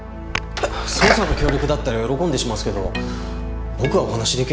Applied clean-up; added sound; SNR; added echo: none; Sneeze; 3 dB; none.